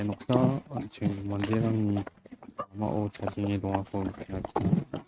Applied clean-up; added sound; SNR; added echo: neural mask model RNNoise.